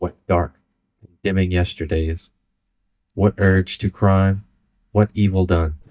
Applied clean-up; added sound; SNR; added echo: neural mask model DeepFilterNet 3.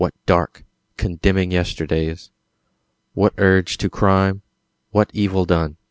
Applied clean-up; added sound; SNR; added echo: none; none; none; none.